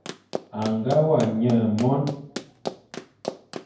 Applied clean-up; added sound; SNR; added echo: none; Run; 11 dB; reverberation time 0.9 s.